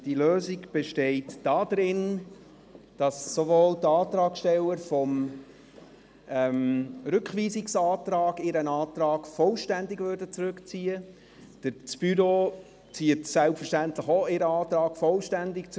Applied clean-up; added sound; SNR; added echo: none; none; none; none.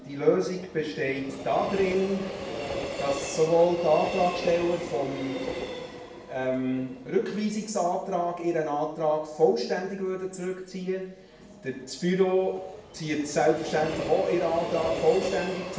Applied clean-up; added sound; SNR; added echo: none; Train; 10 dB; reverberation time 0.6 s.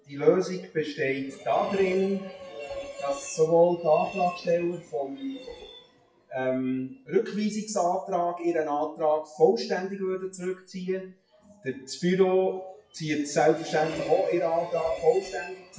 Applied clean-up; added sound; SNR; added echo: classical method WPE with log-MMSE.